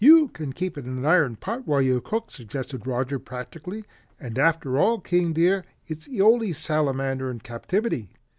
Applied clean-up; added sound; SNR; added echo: none; none; none; none.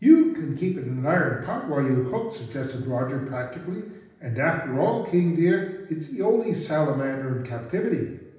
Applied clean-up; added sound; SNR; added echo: none; none; none; reverberation time 0.9 s.